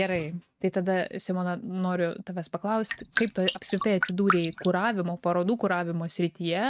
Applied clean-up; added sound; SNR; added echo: neural mask model RNNoise.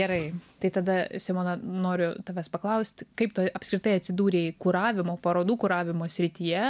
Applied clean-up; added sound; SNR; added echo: none; none; none; none.